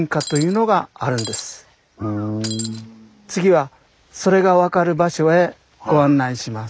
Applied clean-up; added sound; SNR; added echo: none; Shatter; 11 dB; none.